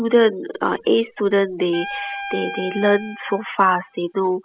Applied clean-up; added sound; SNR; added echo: classical method spectral subtraction.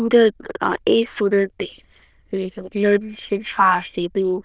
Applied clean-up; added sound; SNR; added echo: neural diffusion model UNIVERSE++.